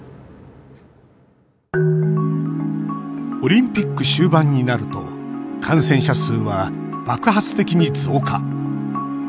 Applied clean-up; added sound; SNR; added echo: none; none; none; none.